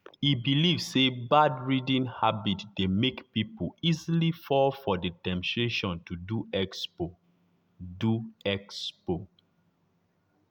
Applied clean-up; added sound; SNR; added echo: none; none; none; none.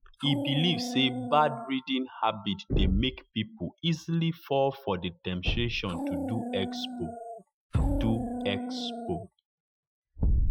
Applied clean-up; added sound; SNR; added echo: classical method Wiener filter.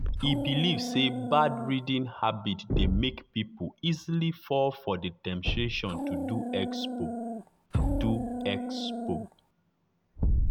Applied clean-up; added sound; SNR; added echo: none; Thump, thud + Dog; 1 dB; none.